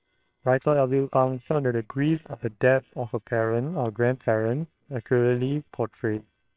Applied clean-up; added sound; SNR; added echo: neural separator model SepFormer WHAM!.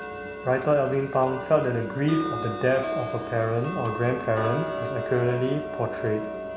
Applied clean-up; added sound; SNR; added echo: none; Tick-tock; 8 dB; none.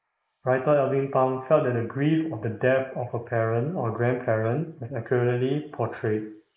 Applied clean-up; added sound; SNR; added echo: neural mask model Resemble Enhance denoiser.